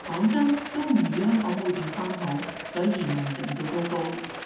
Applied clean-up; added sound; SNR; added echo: none; Rattle; 10 dB; reverberation time 0.8 s.